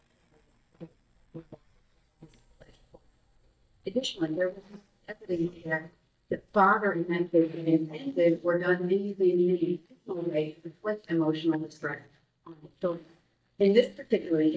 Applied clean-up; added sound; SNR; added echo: neural mask model DeepFilterNet 3.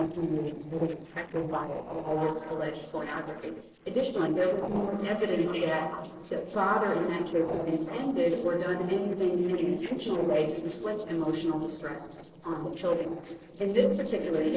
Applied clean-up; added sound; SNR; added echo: neural separator model SepFormer DNS4.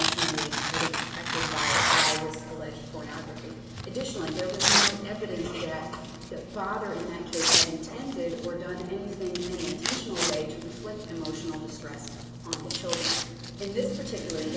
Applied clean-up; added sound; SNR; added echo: none; Tearing; -3 dB; reverberation time 2.0 s.